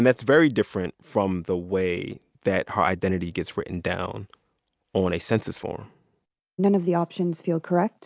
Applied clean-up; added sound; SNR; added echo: none; none; none; none.